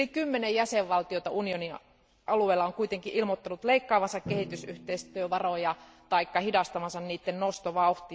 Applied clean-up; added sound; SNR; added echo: none; Drum; 20 dB; none.